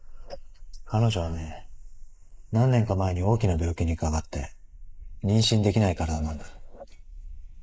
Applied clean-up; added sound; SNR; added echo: neural mask model Resemble Enhance denoiser.